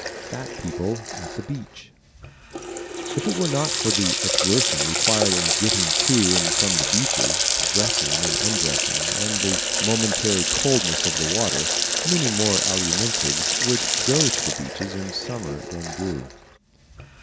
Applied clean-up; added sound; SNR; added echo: none; Water tap, faucet; -4 dB; none.